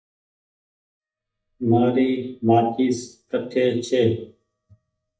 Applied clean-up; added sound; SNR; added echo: neural mask model DeepFilterNet 3.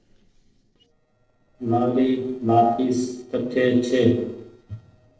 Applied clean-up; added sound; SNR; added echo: neural separator model SepFormer DNS4.